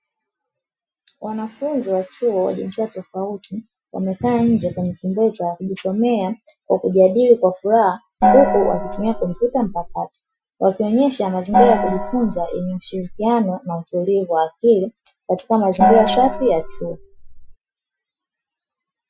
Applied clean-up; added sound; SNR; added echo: classical method Wiener filter.